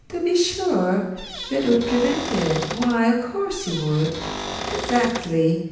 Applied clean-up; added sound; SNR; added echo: none; Cupboard open or close / Door; 8 dB; reverberation time 0.9 s.